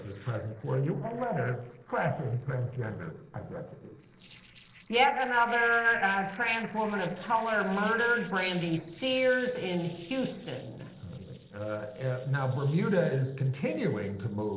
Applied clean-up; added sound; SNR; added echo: neural separator model SepFormer DNS4.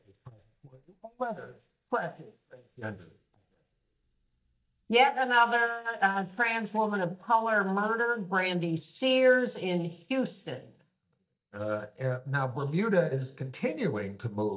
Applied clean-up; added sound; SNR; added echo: neural mask model DeepFilterNet 3.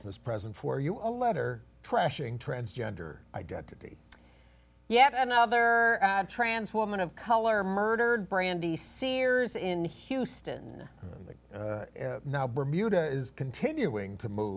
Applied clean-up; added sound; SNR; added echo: none; none; none; none.